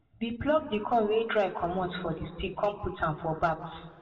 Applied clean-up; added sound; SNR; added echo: none; none; none; reverberation time 1.5 s.